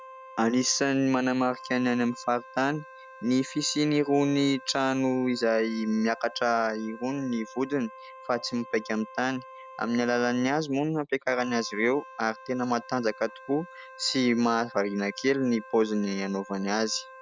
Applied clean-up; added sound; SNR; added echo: none; Wind instrument, woodwind instrument; 19 dB; none.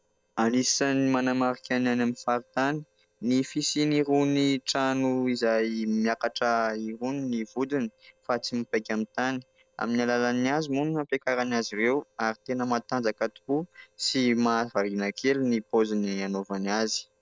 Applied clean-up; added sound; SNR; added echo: neural separator model SepFormer DNS4.